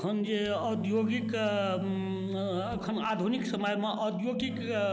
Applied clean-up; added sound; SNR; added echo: none; Domestic sounds, home sounds; 16 dB; none.